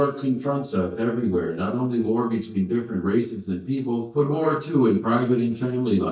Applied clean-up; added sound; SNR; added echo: neural mask model DeepFilterNet 3.